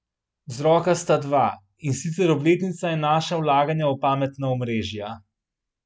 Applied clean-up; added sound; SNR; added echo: none; none; none; none.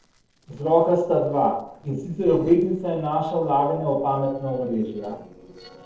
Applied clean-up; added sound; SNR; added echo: neural separator model SepFormer DNS4.